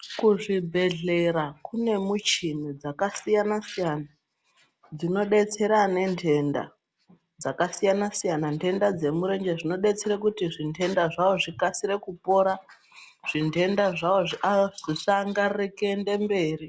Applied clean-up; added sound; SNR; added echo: none; none; none; none.